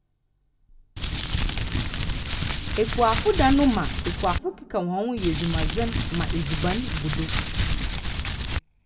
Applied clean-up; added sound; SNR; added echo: none; Crumpling, crinkling; -1 dB; reverberation time 1.3 s.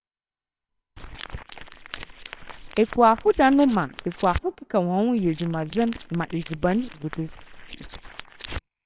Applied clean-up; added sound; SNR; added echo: neural separator model SepFormer WHAMR!.